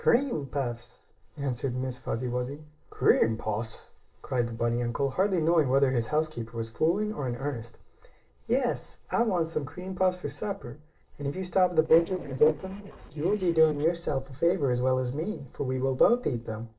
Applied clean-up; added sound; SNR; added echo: neural separator model SepFormer DNS4.